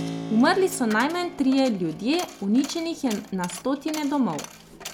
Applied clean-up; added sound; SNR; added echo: none; Coin (dropping) + Keyboard (musical); 13 dB; none.